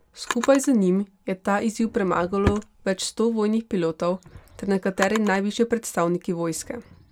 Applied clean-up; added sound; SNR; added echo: none; Drawer open or close; 13 dB; none.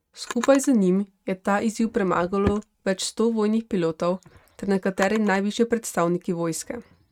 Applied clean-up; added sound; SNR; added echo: neural mask model RNNoise.